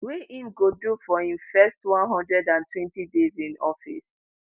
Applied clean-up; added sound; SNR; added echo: none; none; none; none.